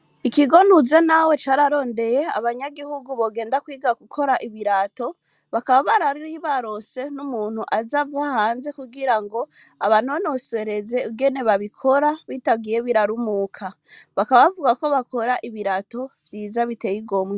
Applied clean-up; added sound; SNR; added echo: none; none; none; none.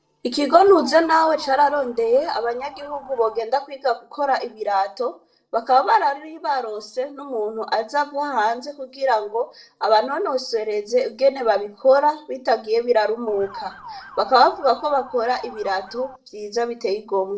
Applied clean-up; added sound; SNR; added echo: neural separator model SepFormer DNS4.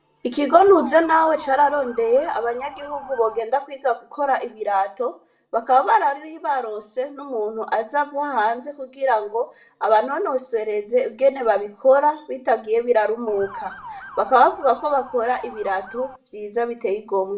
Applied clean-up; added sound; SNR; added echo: none; Motor vehicle (road) / Siren; 16 dB; reverberation time 0.3 s.